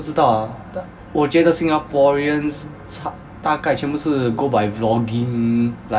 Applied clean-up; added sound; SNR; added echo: none; none; none; reverberation time 2.2 s.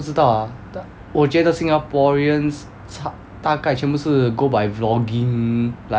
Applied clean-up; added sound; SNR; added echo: none; none; none; none.